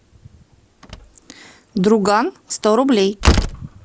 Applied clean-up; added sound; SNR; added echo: none; Slam; 4 dB; none.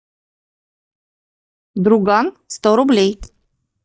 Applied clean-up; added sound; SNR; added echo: neural mask model DeepFilterNet 3.